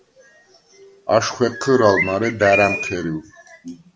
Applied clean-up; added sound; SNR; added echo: none; Bird; 4 dB; none.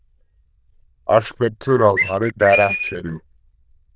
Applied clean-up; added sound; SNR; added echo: neural diffusion model UNIVERSE++.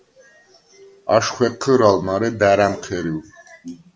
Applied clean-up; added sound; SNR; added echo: none; none; none; none.